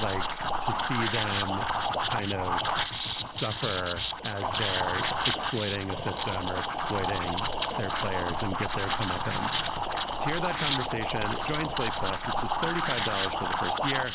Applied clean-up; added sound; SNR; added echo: none; Liquid; -4 dB; none.